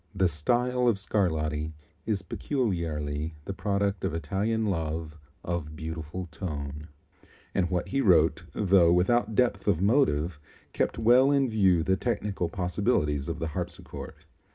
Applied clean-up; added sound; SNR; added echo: none; none; none; reverberation time 0.3 s.